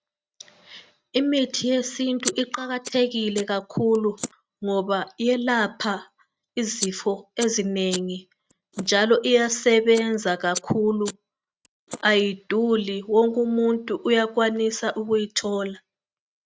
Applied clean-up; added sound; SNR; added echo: neural mask model RNNoise.